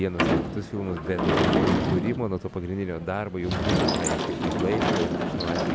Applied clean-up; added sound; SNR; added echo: none; Sliding door / Slam; -4 dB; none.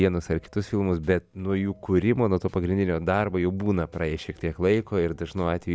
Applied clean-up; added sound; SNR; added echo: none; none; none; none.